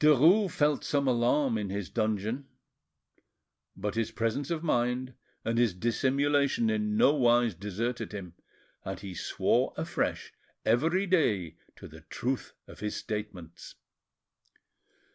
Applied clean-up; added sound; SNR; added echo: none; none; none; none.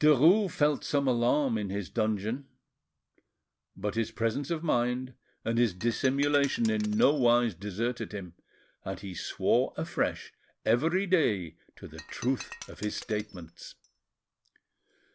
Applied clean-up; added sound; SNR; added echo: none; Shatter; 19 dB; none.